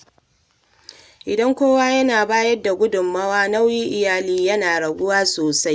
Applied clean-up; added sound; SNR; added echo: none; none; none; none.